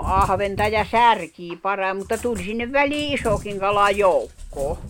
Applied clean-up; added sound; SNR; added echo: none; Cat; 12 dB; none.